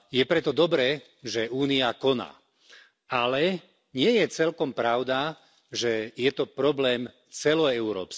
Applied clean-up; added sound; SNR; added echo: none; none; none; none.